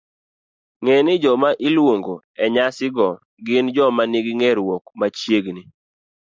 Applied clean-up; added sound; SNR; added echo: none; none; none; none.